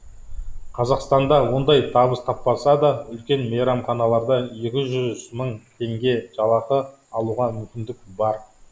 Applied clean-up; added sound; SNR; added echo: neural mask model Resemble Enhance denoiser.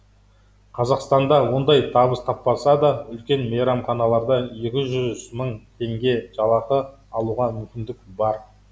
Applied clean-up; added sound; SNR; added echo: none; none; none; none.